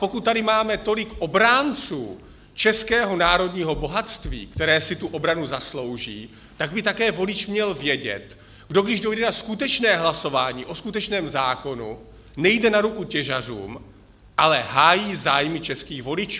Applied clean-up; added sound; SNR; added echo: none; none; none; none.